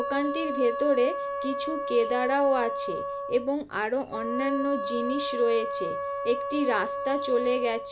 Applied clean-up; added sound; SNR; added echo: none; Wind instrument, woodwind instrument; 4 dB; none.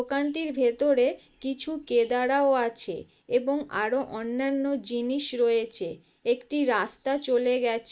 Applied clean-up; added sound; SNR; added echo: neural mask model Resemble Enhance denoiser.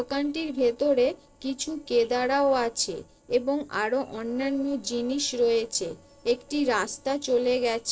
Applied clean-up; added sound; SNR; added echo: neural separator model SepFormer DNS4.